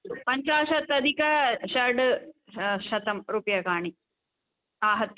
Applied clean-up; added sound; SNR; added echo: none; none; none; none.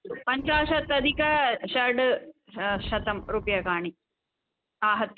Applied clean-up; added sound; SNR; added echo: none; Wind; 12 dB; none.